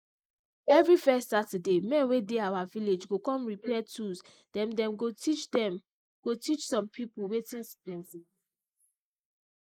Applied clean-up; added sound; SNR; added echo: neural mask model Resemble Enhance denoiser.